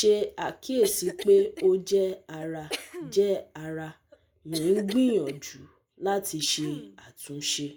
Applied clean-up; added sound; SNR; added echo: neural mask model Resemble Enhance denoiser.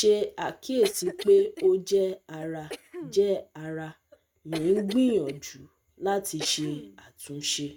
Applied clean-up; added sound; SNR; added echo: neural mask model RNNoise.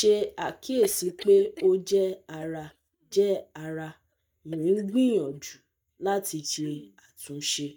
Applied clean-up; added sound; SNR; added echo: neural mask model DeepFilterNet 3.